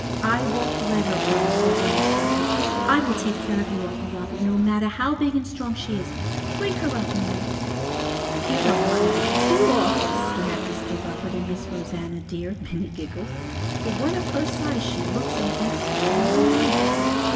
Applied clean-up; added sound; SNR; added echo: none; Engine; -2 dB; reverberation time 3.0 s.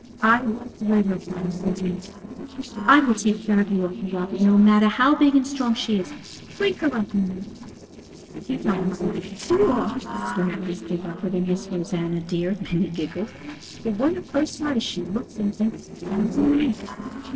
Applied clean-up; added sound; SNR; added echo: neural separator model SepFormer DNS4.